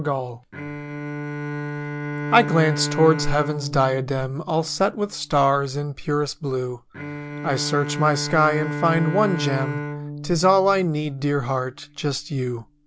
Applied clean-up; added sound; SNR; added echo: none; Bowed string instrument; 8 dB; none.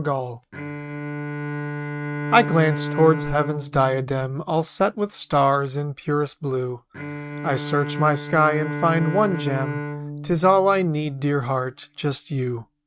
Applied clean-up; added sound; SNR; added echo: neural mask model RNNoise.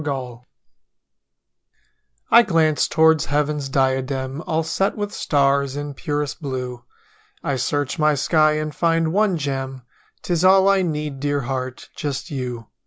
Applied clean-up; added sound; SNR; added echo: none; none; none; none.